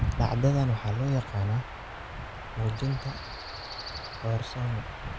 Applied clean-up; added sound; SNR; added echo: none; Stream / Chirp, tweet / Wind; 5 dB; none.